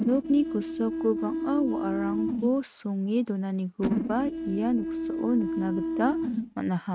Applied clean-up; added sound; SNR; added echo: neural mask model RNNoise.